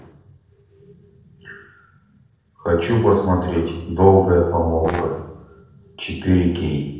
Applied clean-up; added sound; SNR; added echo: neural separator model SepFormer DNS4.